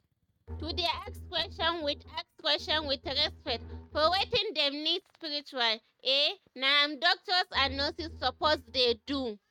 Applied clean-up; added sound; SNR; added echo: neural mask model RNNoise.